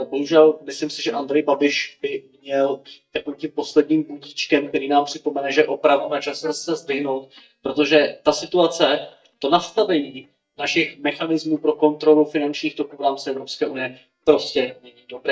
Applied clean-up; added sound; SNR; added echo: neural mask model DeepFilterNet 3.